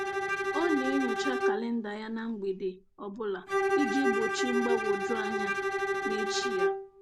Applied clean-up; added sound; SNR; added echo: none; Bowed string instrument; -2 dB; none.